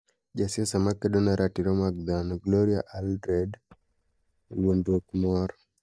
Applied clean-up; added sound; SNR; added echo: neural mask model DeepFilterNet 3.